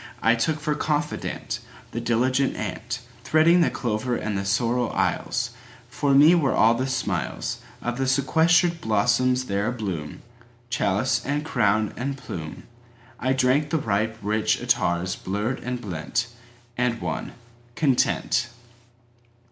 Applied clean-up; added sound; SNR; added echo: none; none; none; none.